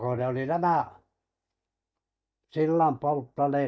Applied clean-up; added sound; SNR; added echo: neural mask model DeepFilterNet 3.